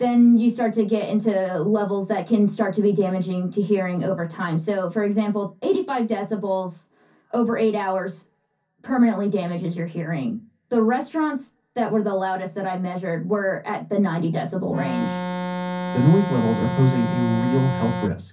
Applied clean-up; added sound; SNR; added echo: none; Organ; 5 dB; reverberation time 0.3 s.